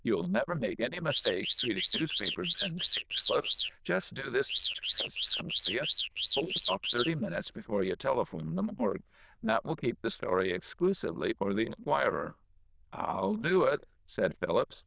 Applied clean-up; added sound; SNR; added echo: neural diffusion model UNIVERSE++.